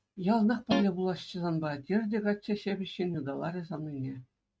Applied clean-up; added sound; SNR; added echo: neural mask model RNNoise.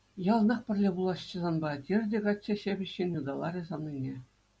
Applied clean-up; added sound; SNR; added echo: none; none; none; none.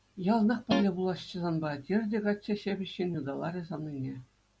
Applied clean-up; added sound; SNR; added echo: none; Guitar; 1 dB; none.